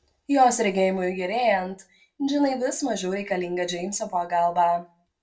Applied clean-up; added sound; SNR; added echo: none; none; none; reverberation time 0.2 s.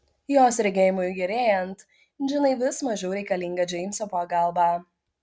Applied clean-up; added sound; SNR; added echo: none; none; none; none.